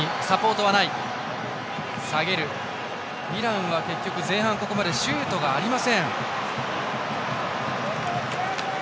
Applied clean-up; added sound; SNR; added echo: none; none; none; none.